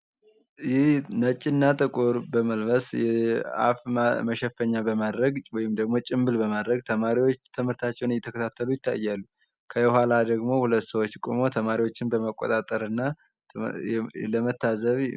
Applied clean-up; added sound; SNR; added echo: none; none; none; none.